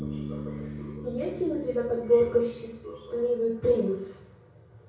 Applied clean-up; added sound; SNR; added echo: none; Bass guitar; 12 dB; reverberation time 0.6 s.